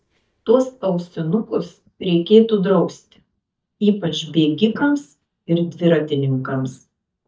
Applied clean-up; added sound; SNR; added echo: neural mask model DeepFilterNet 3.